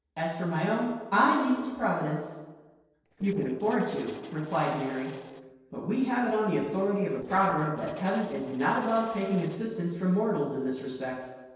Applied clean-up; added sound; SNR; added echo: neural separator model SepFormer DNS4.